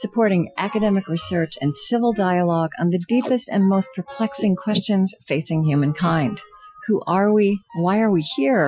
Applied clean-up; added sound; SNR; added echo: classical method Wiener filter.